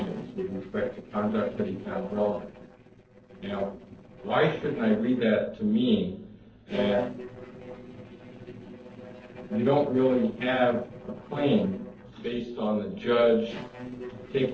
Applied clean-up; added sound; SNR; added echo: neural separator model SepFormer DNS4.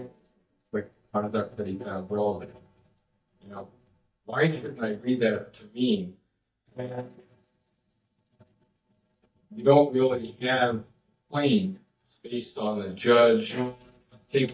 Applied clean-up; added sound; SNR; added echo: neural mask model DeepFilterNet 3.